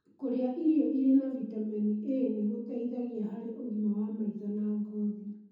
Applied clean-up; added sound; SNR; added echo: none; none; none; reverberation time 0.9 s.